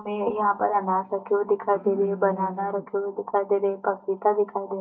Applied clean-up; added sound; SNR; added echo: neural mask model DeepFilterNet 3.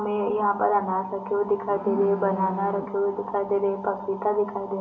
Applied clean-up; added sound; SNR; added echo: none; Livestock, farm animals, working animals; 14 dB; reverberation time 0.6 s.